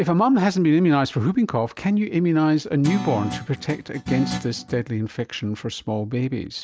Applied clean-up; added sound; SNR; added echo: none; Guitar; 10 dB; none.